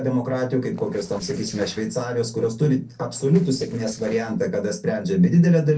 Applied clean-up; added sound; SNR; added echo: neural separator model SepFormer DNS4.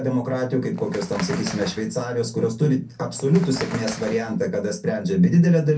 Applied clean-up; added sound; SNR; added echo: none; Bird; 16 dB; reverberation time 0.3 s.